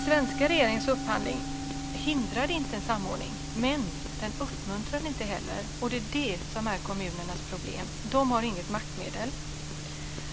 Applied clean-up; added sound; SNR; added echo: none; Musical instrument; 11 dB; none.